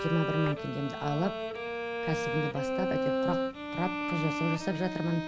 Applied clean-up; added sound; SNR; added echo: none; Bowed string instrument; 0 dB; none.